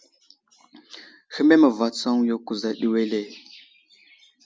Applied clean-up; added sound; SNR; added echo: none; none; none; none.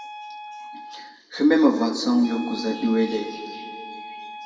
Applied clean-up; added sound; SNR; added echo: none; Wind instrument, woodwind instrument; 15 dB; reverberation time 2.1 s.